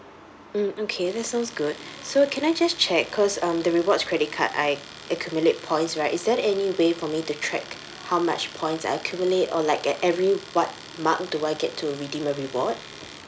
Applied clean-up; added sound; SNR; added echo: none; Domestic sounds, home sounds; 19 dB; none.